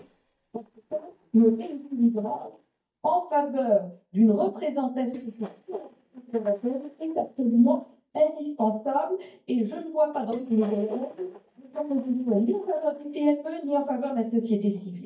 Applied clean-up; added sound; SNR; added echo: neural mask model DeepFilterNet 3.